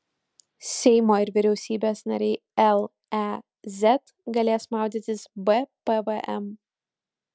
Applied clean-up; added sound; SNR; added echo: none; none; none; none.